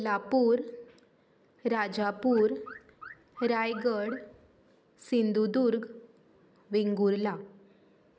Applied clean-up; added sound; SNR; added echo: none; Alarm / Car; 18 dB; none.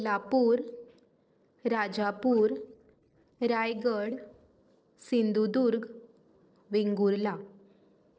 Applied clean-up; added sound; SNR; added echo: neural separator model SepFormer DNS4.